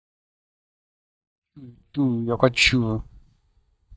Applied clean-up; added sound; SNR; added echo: neural mask model DeepFilterNet 3.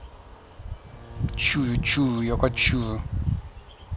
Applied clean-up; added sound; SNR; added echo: none; Bowed string instrument; 18 dB; none.